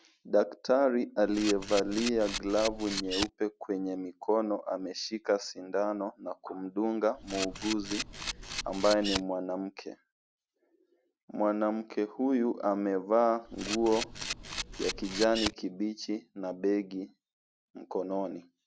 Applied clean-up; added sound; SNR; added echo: none; Camera; 6 dB; none.